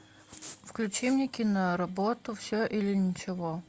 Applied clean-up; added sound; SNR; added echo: none; none; none; none.